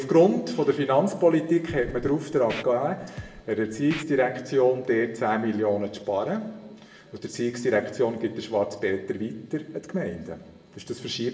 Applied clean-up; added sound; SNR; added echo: none; Scratching (performance technique); 15 dB; reverberation time 0.7 s.